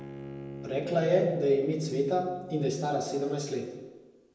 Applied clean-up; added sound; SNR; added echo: none; Bowed string instrument; 15 dB; reverberation time 1.0 s.